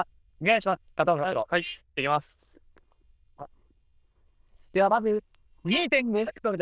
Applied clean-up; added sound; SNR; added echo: neural diffusion model UNIVERSE++.